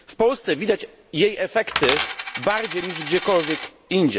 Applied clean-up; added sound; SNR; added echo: none; Coin (dropping); 5 dB; none.